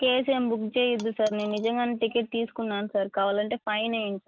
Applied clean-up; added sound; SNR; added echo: neural mask model RNNoise.